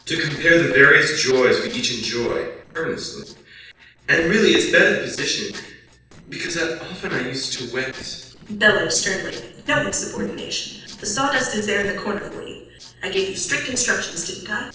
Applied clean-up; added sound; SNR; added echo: neural separator model SepFormer DNS4.